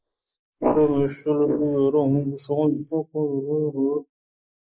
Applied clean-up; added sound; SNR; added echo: neural mask model Resemble Enhance denoiser.